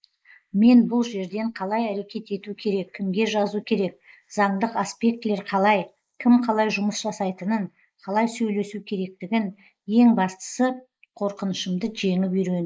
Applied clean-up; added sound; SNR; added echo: neural mask model Resemble Enhance denoiser.